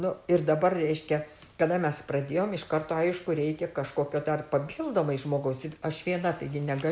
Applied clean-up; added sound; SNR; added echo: none; none; none; none.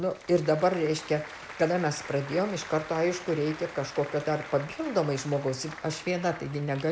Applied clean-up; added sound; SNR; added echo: none; Applause; 15 dB; none.